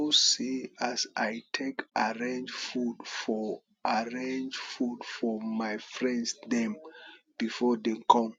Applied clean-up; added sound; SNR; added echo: none; none; none; none.